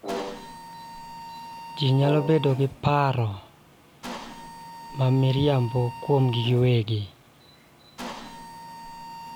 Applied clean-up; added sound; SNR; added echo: none; Mechanisms + Brass instrument; 13 dB; none.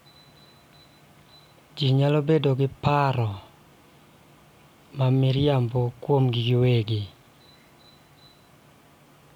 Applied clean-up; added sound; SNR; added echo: none; none; none; none.